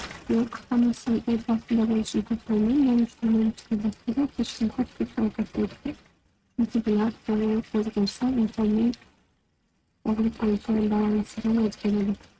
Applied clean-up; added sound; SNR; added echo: neural mask model RNNoise.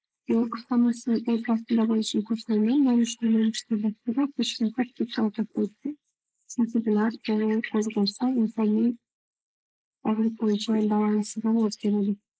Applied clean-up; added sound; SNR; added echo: neural mask model Resemble Enhance denoiser.